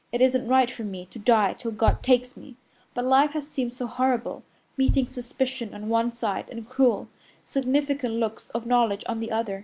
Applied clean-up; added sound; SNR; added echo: none; Bass drum; 8 dB; none.